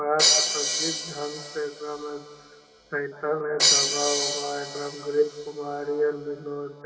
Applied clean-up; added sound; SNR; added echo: none; Crash cymbal; -2 dB; reverberation time 2.3 s.